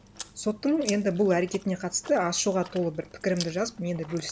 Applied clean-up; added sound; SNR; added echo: none; Chewing, mastication; 17 dB; none.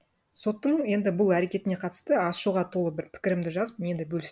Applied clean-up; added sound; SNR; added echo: none; none; none; none.